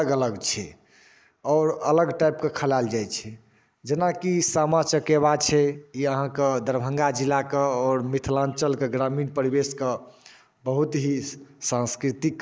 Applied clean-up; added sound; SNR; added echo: neural mask model Resemble Enhance denoiser.